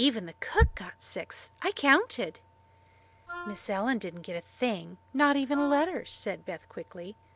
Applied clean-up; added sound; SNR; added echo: none; Wind instrument, woodwind instrument; 14 dB; none.